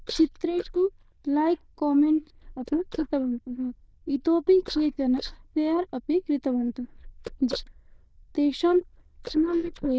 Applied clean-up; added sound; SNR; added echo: neural diffusion model UNIVERSE++.